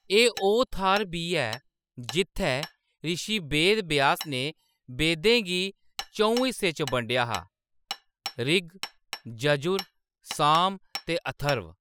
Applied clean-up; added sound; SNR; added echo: classical method spectral subtraction.